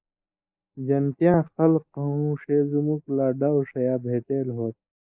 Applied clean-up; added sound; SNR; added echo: neural mask model Resemble Enhance denoiser.